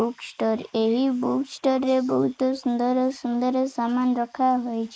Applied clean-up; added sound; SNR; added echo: neural mask model Resemble Enhance denoiser.